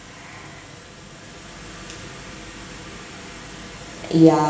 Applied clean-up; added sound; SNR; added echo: none; none; none; reverberation time 0.9 s.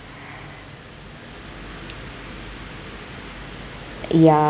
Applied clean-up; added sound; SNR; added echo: none; none; none; none.